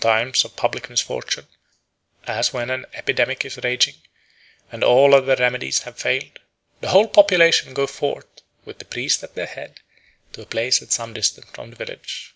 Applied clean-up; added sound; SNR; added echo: none; none; none; none.